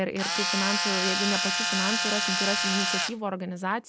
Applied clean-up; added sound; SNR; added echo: none; Tools; -4 dB; none.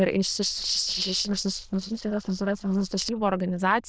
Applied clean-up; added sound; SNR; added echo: neural diffusion model UNIVERSE++.